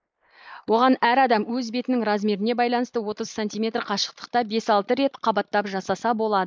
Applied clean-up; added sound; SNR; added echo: neural mask model Resemble Enhance denoiser.